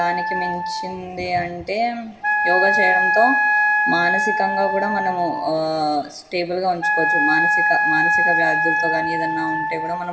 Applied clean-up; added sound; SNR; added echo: none; Wind instrument, woodwind instrument; -3 dB; reverberation time 2.5 s.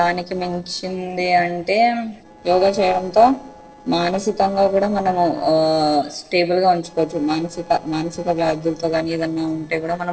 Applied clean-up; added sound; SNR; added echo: neural separator model SepFormer DNS4.